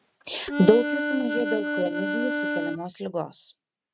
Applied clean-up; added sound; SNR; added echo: neural mask model RNNoise.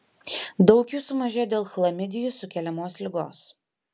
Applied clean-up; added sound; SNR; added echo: none; none; none; none.